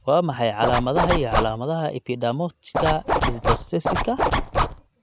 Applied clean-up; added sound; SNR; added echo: none; Zipper (clothing); -1 dB; none.